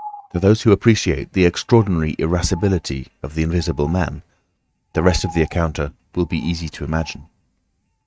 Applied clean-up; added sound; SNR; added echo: neural mask model RNNoise.